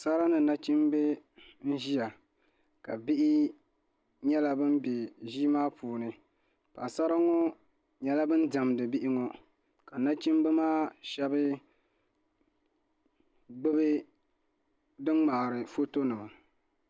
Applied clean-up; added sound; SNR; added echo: none; none; none; none.